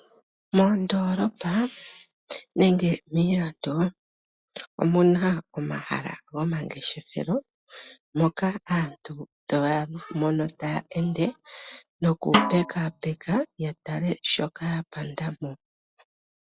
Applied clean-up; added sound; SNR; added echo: classical method log-MMSE.